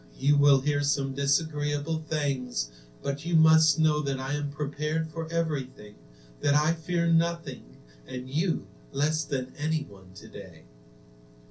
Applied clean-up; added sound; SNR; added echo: none; none; none; reverberation time 0.3 s.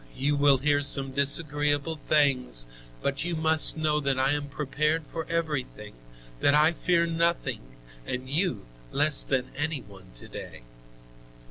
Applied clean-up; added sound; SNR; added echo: none; none; none; none.